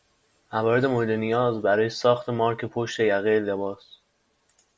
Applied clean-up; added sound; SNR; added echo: none; none; none; none.